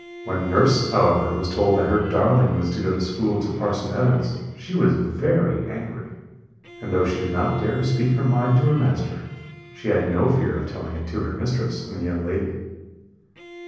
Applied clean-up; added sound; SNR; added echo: none; Bowed string instrument; 19 dB; reverberation time 1.1 s.